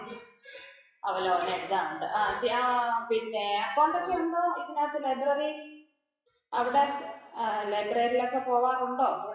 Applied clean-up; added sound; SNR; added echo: classical method WPE with log-MMSE.